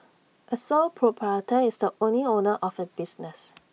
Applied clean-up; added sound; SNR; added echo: none; none; none; none.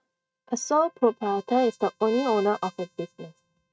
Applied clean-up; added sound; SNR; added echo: neural mask model RNNoise.